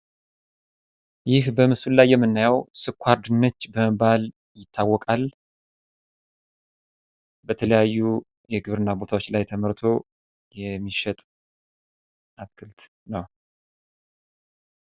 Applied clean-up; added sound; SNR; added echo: none; none; none; none.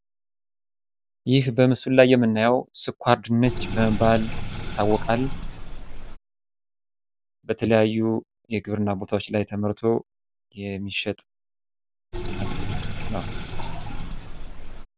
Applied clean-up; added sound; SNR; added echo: none; Sink (filling or washing); 7 dB; none.